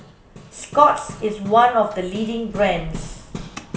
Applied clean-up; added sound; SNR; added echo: none; Hammer; 14 dB; none.